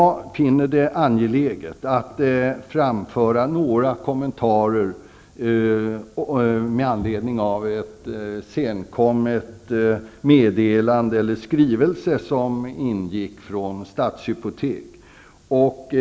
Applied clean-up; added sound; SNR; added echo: none; none; none; none.